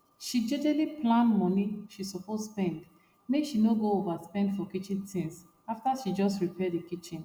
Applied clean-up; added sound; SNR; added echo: none; none; none; none.